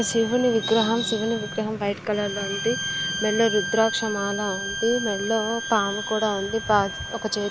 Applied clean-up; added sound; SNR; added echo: none; Bowed string instrument; 8 dB; none.